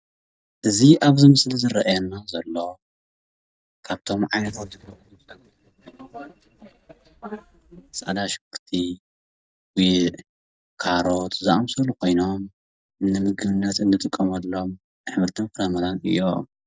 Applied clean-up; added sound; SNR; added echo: neural mask model DeepFilterNet 3.